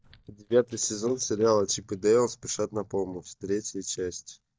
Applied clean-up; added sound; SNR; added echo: neural mask model DeepFilterNet 3.